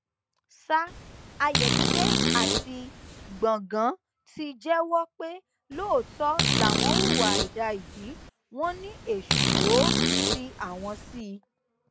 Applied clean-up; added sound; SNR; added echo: none; Fart; -4 dB; none.